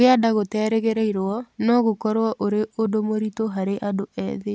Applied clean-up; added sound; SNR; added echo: none; none; none; none.